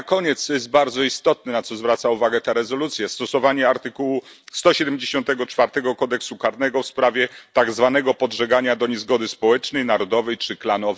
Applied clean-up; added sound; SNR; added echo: none; none; none; none.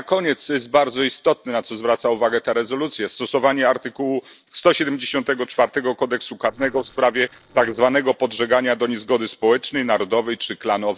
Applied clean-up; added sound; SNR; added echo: neural separator model SepFormer DNS4.